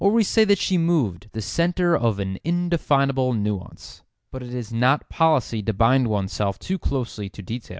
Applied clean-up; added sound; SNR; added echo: none; none; none; none.